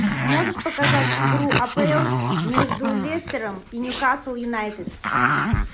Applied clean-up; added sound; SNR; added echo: none; Growling; -3 dB; none.